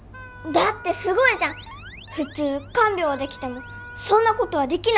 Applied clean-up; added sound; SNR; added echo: none; Alarm + Wind instrument, woodwind instrument; 18 dB; none.